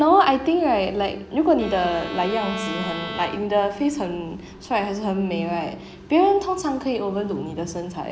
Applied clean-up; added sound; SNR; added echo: none; Bowed string instrument; 12 dB; none.